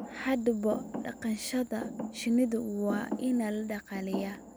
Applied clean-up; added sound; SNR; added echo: none; Thump, thud; 9 dB; none.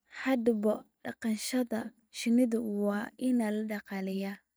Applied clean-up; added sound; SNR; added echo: neural mask model DeepFilterNet 3.